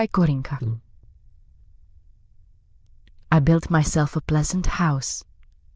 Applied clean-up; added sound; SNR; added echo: neural diffusion model UNIVERSE++.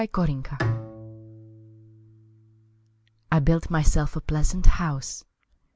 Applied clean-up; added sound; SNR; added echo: none; Bowed string instrument; 12 dB; none.